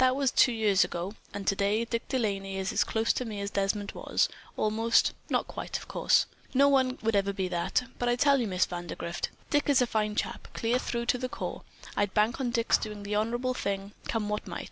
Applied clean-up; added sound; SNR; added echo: none; Thump, thud; 19 dB; none.